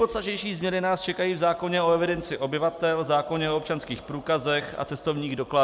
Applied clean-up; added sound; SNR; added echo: none; none; none; none.